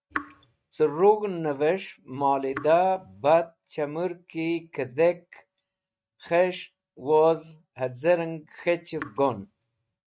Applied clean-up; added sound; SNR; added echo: neural mask model RNNoise.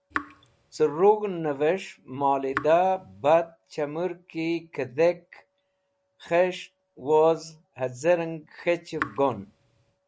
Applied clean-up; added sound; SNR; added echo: none; Raindrop / Drip; 12 dB; none.